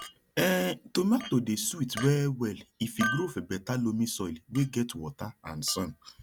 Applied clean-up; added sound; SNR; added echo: none; Chink, clink; 13 dB; none.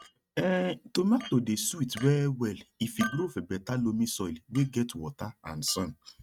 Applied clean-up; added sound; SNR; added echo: neural mask model RNNoise.